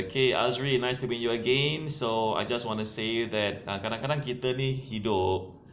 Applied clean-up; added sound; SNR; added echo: none; none; none; none.